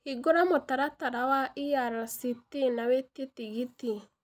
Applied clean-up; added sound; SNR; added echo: none; none; none; none.